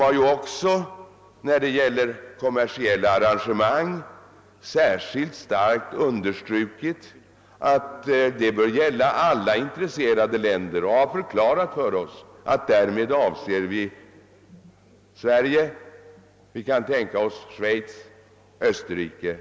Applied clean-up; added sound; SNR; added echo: none; none; none; none.